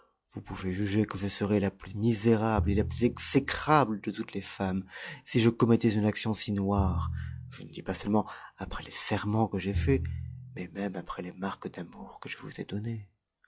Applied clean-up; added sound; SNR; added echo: classical method log-MMSE.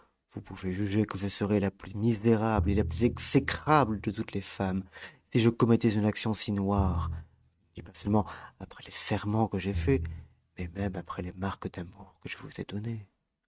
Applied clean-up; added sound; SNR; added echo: neural mask model RNNoise.